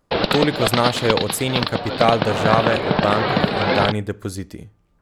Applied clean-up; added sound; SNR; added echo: none; Livestock, farm animals, working animals; -1 dB; none.